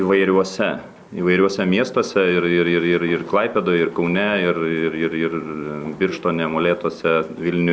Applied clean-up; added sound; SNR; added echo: none; none; none; none.